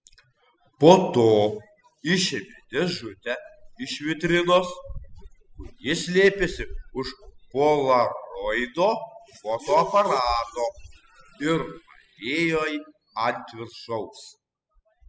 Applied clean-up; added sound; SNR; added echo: classical method spectral subtraction.